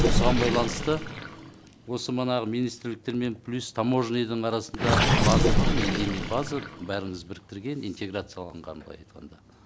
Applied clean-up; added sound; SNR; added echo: none; Gurgling; -2 dB; none.